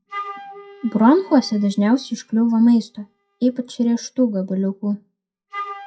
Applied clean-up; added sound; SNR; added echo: classical method WPE with log-MMSE.